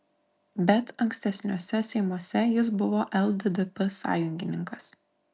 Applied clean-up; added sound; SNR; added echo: none; none; none; none.